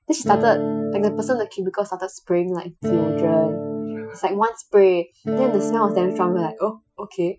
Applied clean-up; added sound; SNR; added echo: classical method Wiener filter.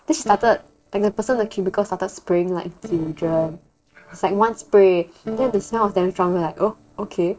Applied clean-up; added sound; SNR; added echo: neural separator model SepFormer DNS4.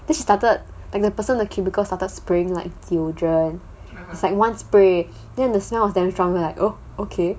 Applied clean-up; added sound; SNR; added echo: none; none; none; none.